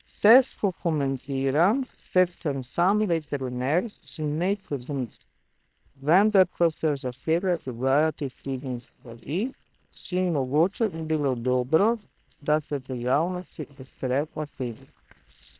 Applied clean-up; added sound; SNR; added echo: neural separator model SepFormer WHAM!.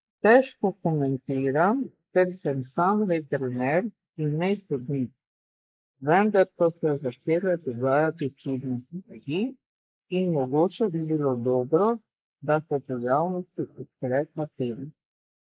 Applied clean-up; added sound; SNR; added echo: neural mask model Resemble Enhance denoiser.